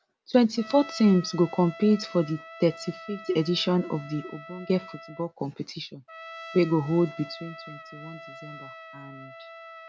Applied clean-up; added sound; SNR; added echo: none; Trumpet; 17 dB; none.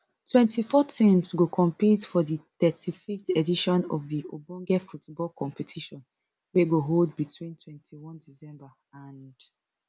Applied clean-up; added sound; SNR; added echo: none; none; none; none.